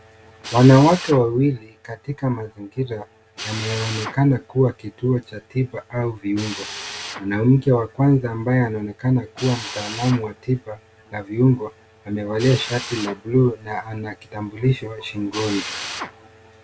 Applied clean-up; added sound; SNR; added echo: none; Drill; 15 dB; none.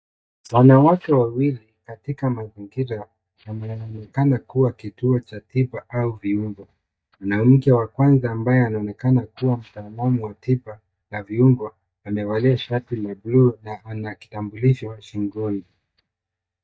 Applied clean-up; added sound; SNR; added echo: neural mask model DeepFilterNet 3.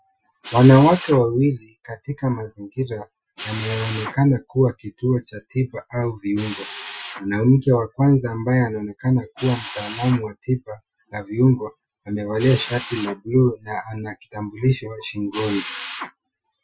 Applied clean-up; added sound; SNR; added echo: classical method Wiener filter.